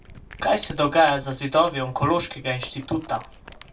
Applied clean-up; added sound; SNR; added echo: none; Cat; 19 dB; reverberation time 0.2 s.